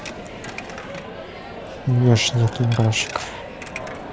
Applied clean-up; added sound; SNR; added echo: none; Coin (dropping); 10 dB; none.